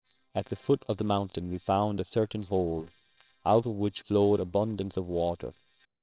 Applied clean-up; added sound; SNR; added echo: neural separator model SepFormer WHAMR!.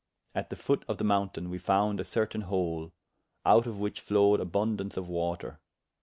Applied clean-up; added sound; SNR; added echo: none; none; none; none.